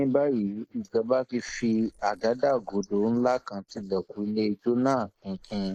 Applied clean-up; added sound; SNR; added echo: neural mask model Resemble Enhance denoiser.